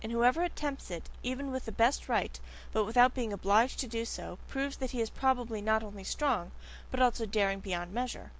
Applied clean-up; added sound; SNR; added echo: none; none; none; none.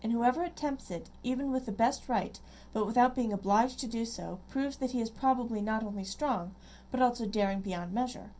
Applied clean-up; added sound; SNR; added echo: none; none; none; reverberation time 0.3 s.